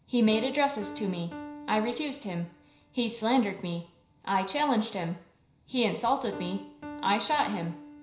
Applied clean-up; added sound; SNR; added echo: none; Piano; 17 dB; reverberation time 0.5 s.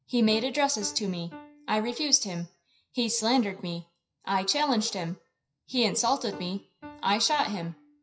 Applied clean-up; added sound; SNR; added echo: classical method WPE with log-MMSE.